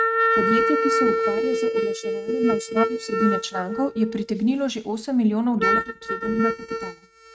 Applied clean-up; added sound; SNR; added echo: neural mask model RNNoise.